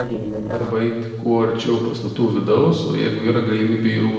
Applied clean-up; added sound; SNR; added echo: neural separator model SepFormer DNS4.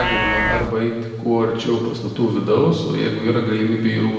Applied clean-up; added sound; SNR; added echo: none; Livestock, farm animals, working animals; 9 dB; reverberation time 1.2 s.